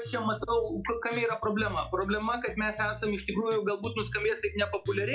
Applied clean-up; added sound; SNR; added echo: classical method log-MMSE.